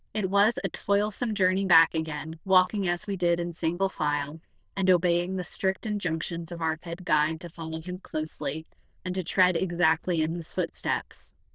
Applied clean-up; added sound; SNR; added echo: neural diffusion model UNIVERSE++.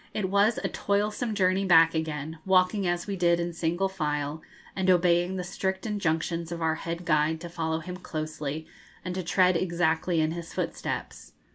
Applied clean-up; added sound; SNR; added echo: none; none; none; none.